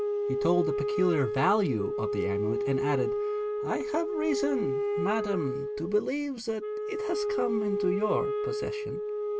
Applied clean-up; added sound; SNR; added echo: none; Wind instrument, woodwind instrument; 0 dB; none.